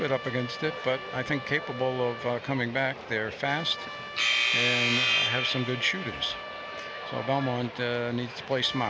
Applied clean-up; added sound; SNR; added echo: none; Trumpet; 13 dB; none.